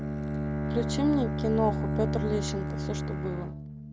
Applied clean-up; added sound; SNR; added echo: none; Bowed string instrument; -1 dB; none.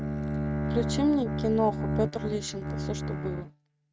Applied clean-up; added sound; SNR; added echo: neural mask model RNNoise.